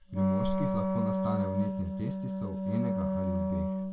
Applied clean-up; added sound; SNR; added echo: none; Wind instrument, woodwind instrument; -4 dB; reverberation time 0.2 s.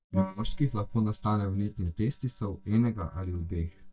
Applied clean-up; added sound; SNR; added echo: neural mask model DeepFilterNet 3.